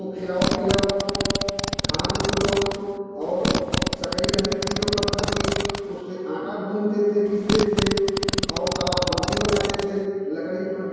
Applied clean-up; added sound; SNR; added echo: none; Fart; 0 dB; reverberation time 2.2 s.